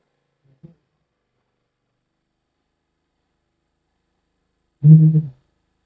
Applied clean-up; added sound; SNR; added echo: neural mask model DeepFilterNet 3.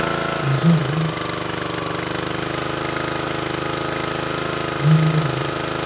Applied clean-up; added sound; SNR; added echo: none; Engine starting; -1 dB; reverberation time 0.3 s.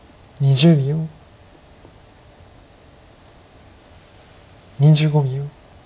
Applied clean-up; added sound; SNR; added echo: none; none; none; none.